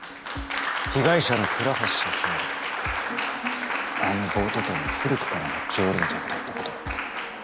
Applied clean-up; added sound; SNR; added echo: none; Applause; 0 dB; none.